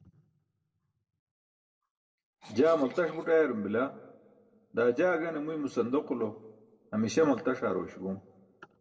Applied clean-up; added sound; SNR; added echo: neural separator model SepFormer DNS4.